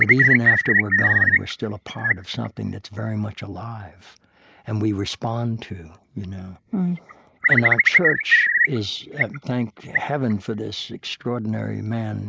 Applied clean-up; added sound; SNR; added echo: neural mask model Resemble Enhance denoiser.